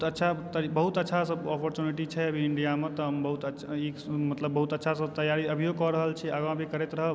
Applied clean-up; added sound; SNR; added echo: none; none; none; none.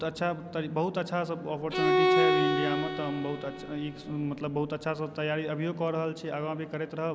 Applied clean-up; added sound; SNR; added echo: none; Bowed string instrument; -3 dB; none.